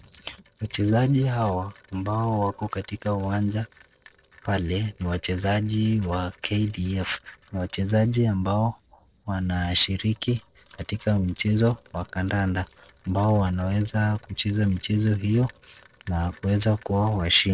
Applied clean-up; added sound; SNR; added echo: neural separator model SepFormer DNS4.